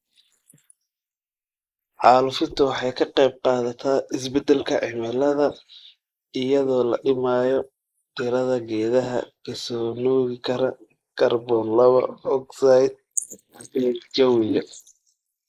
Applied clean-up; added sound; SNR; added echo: neural mask model Resemble Enhance denoiser.